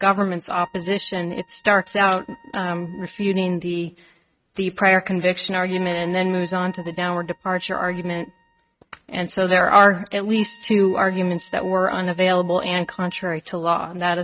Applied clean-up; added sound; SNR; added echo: neural mask model RNNoise.